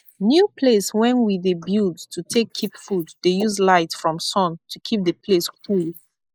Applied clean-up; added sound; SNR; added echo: neural mask model Resemble Enhance denoiser.